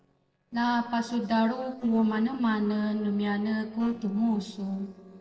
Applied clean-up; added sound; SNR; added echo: neural separator model SepFormer DNS4.